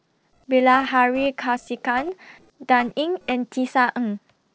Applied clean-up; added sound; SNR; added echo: neural separator model SepFormer DNS4.